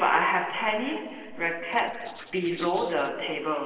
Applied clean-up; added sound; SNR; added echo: neural separator model SepFormer DNS4.